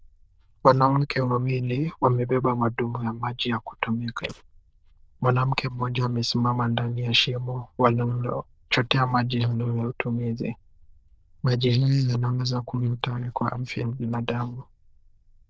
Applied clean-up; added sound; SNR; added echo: neural diffusion model UNIVERSE++.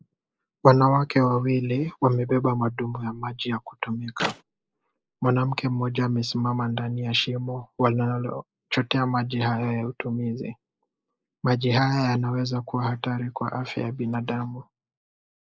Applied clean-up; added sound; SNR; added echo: neural mask model Resemble Enhance denoiser.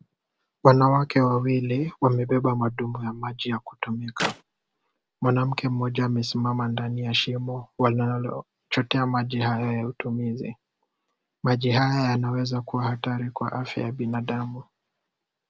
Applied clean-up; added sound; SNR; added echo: none; Clapping; 9 dB; none.